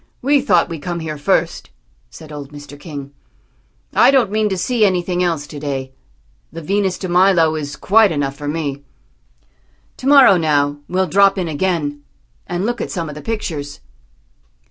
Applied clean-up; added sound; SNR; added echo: none; none; none; none.